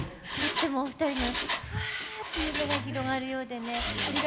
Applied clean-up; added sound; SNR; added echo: none; Mechanisms; 2 dB; none.